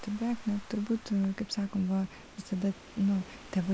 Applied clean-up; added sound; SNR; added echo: none; Rain / Thunderstorm; 17 dB; none.